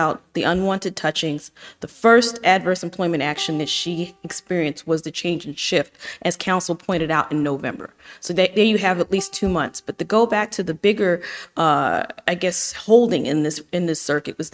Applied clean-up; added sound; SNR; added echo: neural mask model RNNoise.